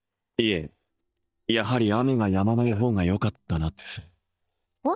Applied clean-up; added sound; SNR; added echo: neural mask model DeepFilterNet 3.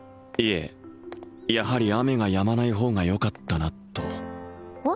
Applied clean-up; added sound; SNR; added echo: none; none; none; none.